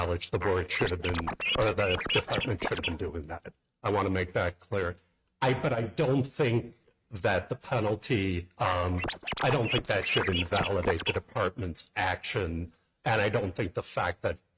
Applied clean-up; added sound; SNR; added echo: neural mask model RNNoise.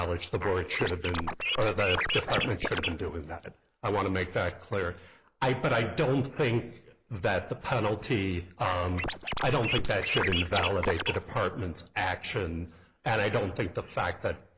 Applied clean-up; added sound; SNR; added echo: neural mask model Resemble Enhance denoiser.